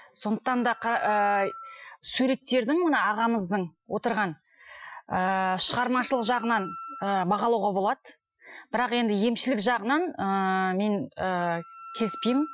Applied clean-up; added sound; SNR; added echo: classical method Wiener filter.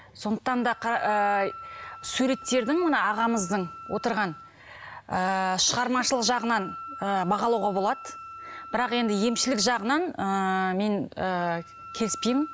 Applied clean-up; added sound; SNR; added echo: none; Wind instrument, woodwind instrument; 16 dB; none.